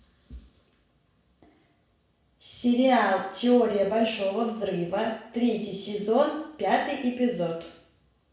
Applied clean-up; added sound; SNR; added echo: none; none; none; reverberation time 0.7 s.